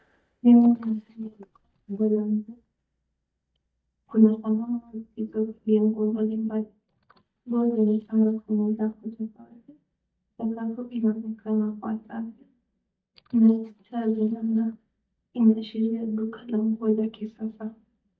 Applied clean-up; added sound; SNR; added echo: neural mask model DeepFilterNet 3.